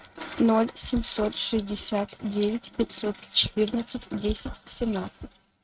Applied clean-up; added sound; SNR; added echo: neural mask model RNNoise.